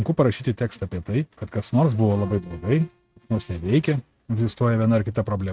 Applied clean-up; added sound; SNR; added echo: neural mask model RNNoise.